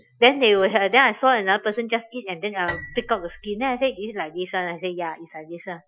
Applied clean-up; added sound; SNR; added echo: classical method Wiener filter.